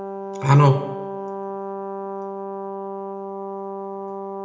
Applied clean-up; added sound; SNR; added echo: none; Brass instrument; 6 dB; reverberation time 0.6 s.